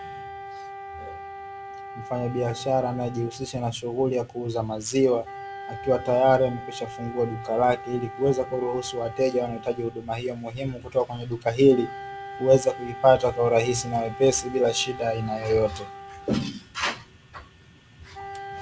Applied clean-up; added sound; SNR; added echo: none; Wind instrument, woodwind instrument; 14 dB; none.